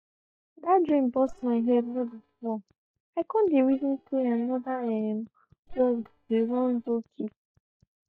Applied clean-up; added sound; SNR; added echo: neural mask model DeepFilterNet 3.